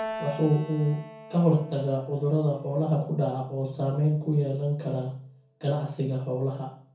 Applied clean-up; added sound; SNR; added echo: none; Keyboard (musical); 17 dB; reverberation time 0.6 s.